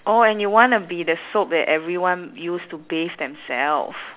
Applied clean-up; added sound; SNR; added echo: none; none; none; none.